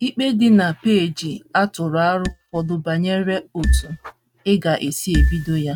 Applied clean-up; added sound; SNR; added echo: neural mask model RNNoise.